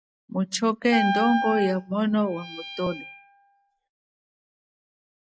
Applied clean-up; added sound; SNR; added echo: classical method log-MMSE.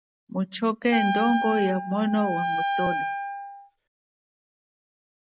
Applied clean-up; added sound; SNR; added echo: none; Wind instrument, woodwind instrument; 0 dB; none.